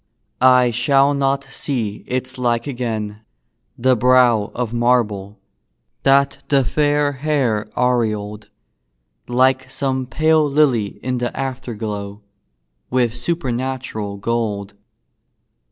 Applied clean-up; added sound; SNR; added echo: none; none; none; none.